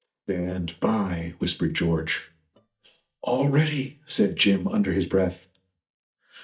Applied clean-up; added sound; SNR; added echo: neural mask model DeepFilterNet 3.